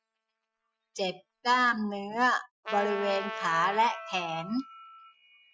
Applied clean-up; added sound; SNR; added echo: classical method Wiener filter.